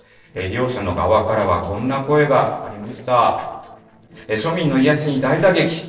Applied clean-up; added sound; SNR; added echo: neural separator model SepFormer DNS4.